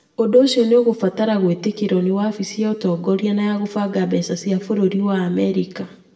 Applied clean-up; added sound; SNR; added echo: none; none; none; reverberation time 0.7 s.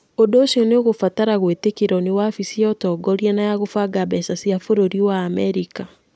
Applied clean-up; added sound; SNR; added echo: none; none; none; none.